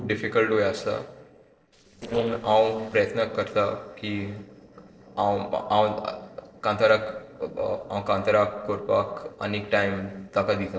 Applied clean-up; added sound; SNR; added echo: neural separator model SepFormer DNS4.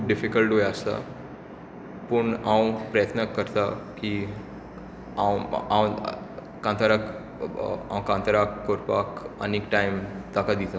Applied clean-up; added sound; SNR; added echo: none; none; none; none.